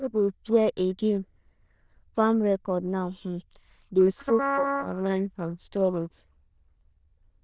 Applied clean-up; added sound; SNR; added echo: neural diffusion model UNIVERSE++.